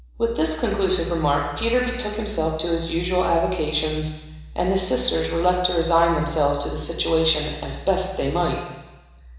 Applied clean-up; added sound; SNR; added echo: none; none; none; reverberation time 1.0 s.